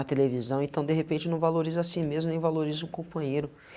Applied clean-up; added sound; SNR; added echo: none; none; none; none.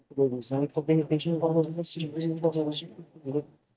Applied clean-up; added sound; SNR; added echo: neural mask model DeepFilterNet 3.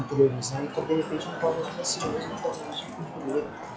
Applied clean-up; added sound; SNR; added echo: classical method log-MMSE.